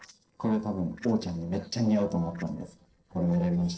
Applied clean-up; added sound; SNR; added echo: neural separator model SepFormer DNS4.